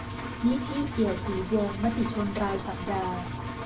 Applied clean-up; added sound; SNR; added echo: none; Engine; 6 dB; reverberation time 0.3 s.